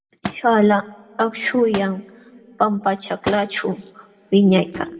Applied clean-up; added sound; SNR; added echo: none; Thump, thud; 16 dB; reverberation time 1.7 s.